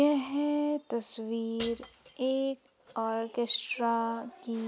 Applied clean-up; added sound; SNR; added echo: none; Shatter / Crushing; 17 dB; none.